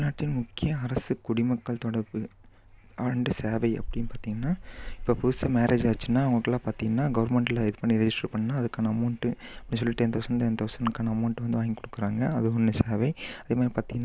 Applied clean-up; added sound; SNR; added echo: none; Frog; 15 dB; none.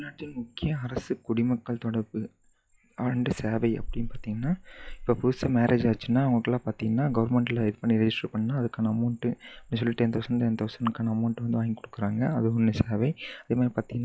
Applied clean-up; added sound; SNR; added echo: classical method log-MMSE.